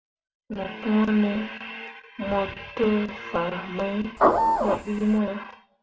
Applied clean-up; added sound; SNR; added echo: none; Printer / Engine; -4 dB; reverberation time 0.4 s.